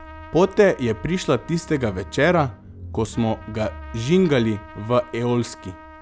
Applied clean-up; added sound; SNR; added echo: none; Trumpet + Engine / Car; 17 dB; none.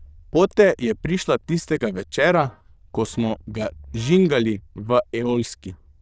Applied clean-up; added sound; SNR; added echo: neural diffusion model UNIVERSE++.